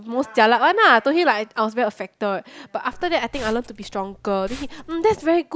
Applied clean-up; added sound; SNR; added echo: none; Liquid; 18 dB; none.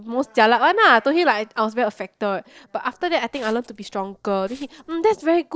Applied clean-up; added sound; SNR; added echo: neural separator model SepFormer DNS4.